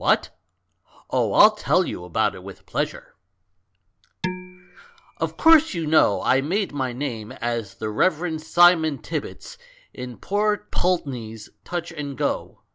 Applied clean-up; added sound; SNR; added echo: none; Dishes, pots, and pans; 11 dB; none.